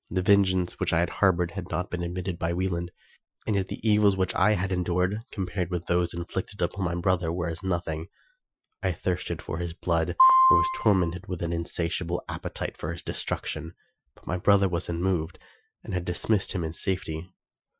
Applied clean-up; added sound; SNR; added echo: classical method Wiener filter.